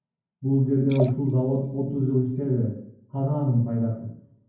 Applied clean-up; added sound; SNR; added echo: none; Liquid; 14 dB; reverberation time 0.9 s.